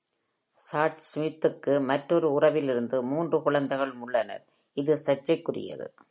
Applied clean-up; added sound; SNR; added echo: none; none; none; none.